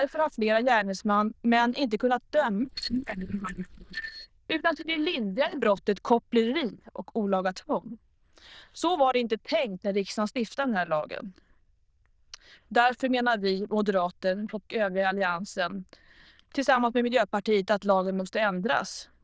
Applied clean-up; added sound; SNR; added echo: neural diffusion model UNIVERSE++.